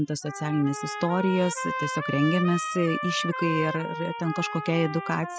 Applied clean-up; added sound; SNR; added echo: classical method spectral subtraction.